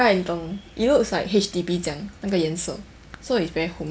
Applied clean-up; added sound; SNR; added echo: none; none; none; none.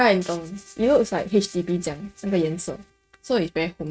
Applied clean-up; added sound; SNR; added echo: neural mask model RNNoise.